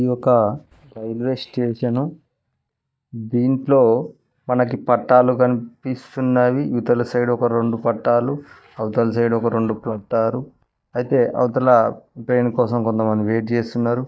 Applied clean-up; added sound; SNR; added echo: neural mask model DeepFilterNet 3.